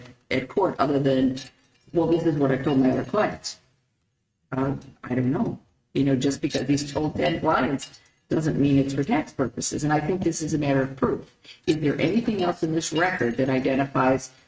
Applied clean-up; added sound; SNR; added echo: neural mask model RNNoise.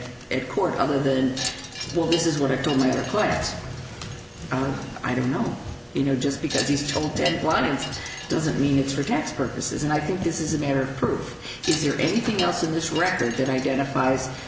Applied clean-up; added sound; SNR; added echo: none; Wind chime; 14 dB; none.